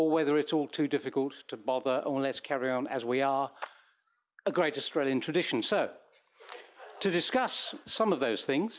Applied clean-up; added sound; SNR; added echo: none; Clapping; 20 dB; none.